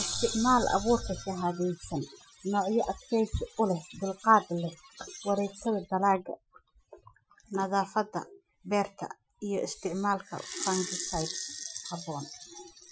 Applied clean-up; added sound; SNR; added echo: classical method Wiener filter.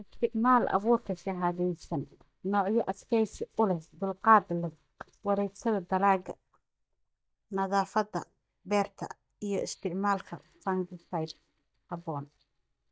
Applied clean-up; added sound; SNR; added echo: neural mask model DeepFilterNet 3.